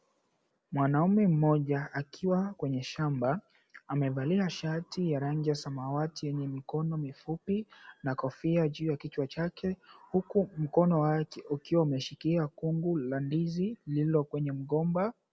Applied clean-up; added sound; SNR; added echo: none; none; none; none.